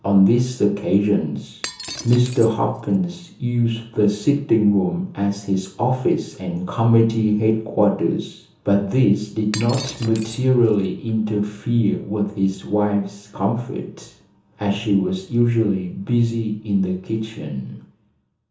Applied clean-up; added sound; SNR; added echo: none; Shatter; 16 dB; reverberation time 1.2 s.